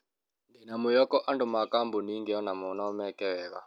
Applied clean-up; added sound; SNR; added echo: none; none; none; none.